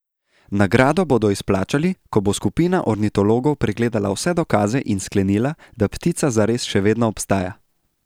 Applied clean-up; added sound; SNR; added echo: none; none; none; none.